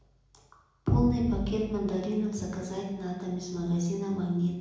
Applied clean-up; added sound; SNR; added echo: none; none; none; reverberation time 0.9 s.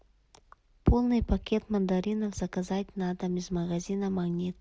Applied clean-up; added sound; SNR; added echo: none; none; none; none.